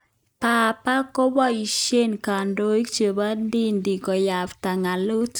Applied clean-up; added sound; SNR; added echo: neural mask model DeepFilterNet 3.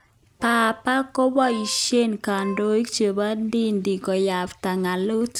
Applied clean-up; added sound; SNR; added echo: none; Wind instrument, woodwind instrument; 17 dB; none.